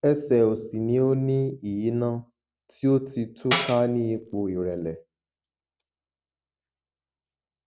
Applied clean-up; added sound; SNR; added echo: none; Tambourine; 5 dB; none.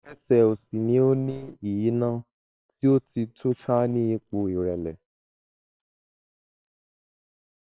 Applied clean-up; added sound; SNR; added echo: neural separator model SepFormer WHAM!.